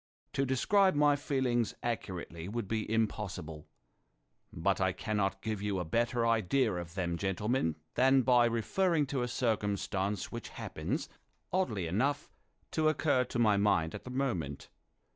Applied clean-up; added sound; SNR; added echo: none; none; none; none.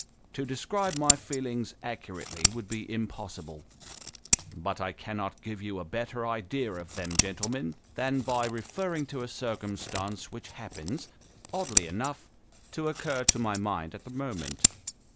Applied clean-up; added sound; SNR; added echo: none; Scissors; 0 dB; none.